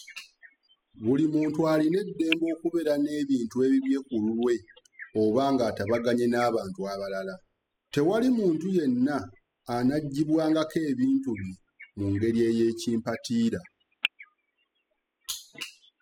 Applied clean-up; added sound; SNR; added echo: classical method spectral subtraction.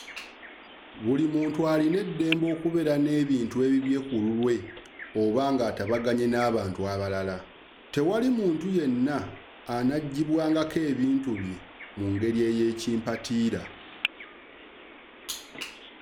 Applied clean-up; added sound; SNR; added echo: none; Bird vocalization, bird call, bird song; 17 dB; none.